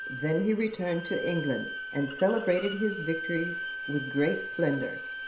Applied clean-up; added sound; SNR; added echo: none; Bowed string instrument; 8 dB; reverberation time 0.5 s.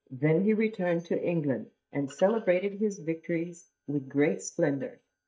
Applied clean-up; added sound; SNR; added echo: neural mask model DeepFilterNet 3.